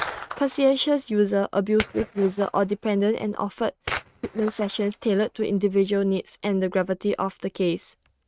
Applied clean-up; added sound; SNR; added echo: neural mask model RNNoise.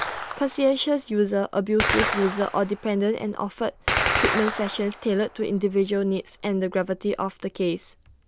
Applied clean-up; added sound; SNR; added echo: none; Gunshot, gunfire; 6 dB; none.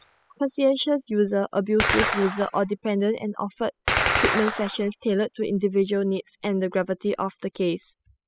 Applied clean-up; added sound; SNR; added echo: classical method spectral subtraction.